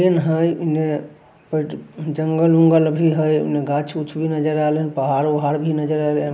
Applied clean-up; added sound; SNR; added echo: none; none; none; none.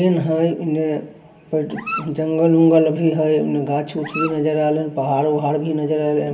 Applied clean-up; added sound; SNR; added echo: none; Dog; 13 dB; reverberation time 1.3 s.